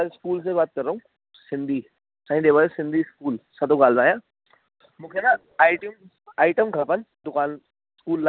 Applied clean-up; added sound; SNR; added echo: none; none; none; none.